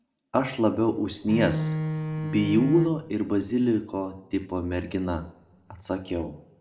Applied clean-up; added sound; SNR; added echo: none; Bowed string instrument; 3 dB; reverberation time 0.6 s.